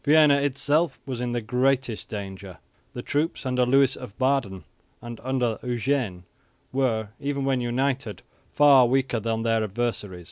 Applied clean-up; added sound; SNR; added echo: none; none; none; none.